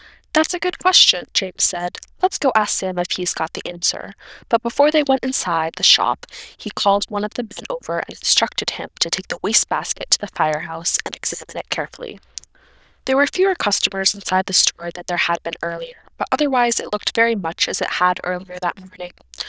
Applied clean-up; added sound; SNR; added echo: neural diffusion model UNIVERSE++.